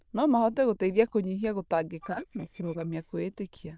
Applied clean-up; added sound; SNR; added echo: neural diffusion model UNIVERSE++.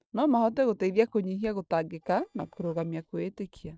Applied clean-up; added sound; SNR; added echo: neural separator model SepFormer DNS4.